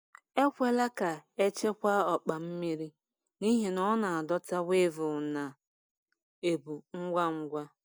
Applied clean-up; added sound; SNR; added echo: none; none; none; none.